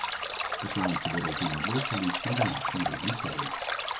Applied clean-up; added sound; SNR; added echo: none; Stream; -1 dB; none.